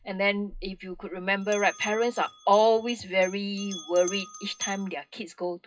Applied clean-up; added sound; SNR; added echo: classical method WPE with log-MMSE.